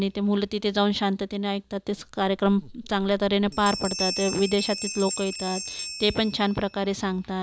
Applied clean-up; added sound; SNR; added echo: none; Bell; 12 dB; none.